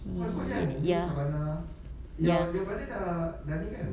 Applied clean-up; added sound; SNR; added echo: none; none; none; none.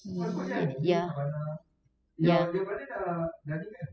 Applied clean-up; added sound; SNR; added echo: classical method spectral subtraction.